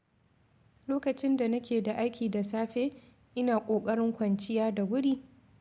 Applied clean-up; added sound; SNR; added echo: none; none; none; none.